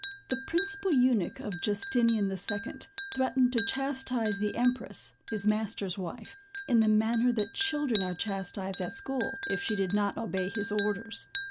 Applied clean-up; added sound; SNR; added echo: none; Chink, clink; -1 dB; none.